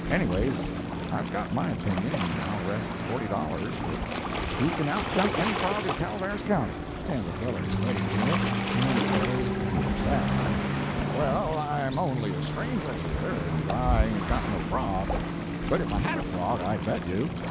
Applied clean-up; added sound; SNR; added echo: none; Waves, surf; -1 dB; none.